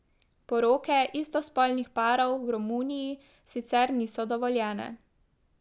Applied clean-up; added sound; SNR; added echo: none; none; none; none.